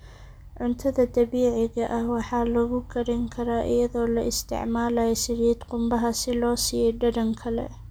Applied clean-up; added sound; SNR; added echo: none; none; none; none.